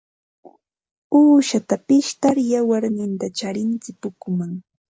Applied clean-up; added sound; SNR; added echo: none; none; none; none.